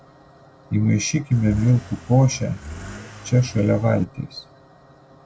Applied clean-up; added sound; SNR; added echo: none; Accelerating, revving, vroom / Car; 16 dB; none.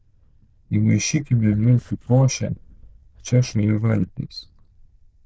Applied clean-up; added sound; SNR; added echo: neural diffusion model UNIVERSE++.